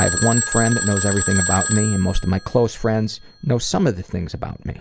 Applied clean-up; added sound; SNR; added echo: none; Telephone; 4 dB; none.